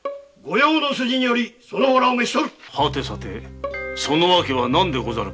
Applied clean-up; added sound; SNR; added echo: none; Bowed string instrument; 18 dB; none.